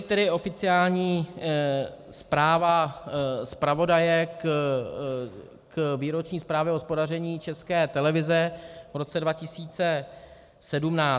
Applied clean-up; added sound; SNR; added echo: none; none; none; none.